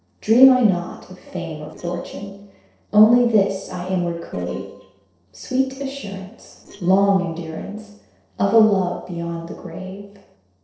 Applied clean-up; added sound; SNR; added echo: neural separator model SepFormer DNS4.